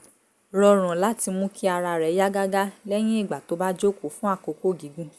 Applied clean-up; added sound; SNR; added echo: none; none; none; none.